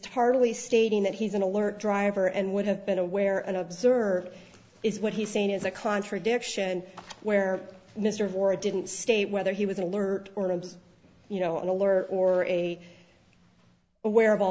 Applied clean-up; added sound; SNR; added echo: none; none; none; none.